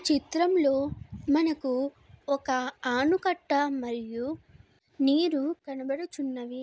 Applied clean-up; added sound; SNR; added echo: none; none; none; none.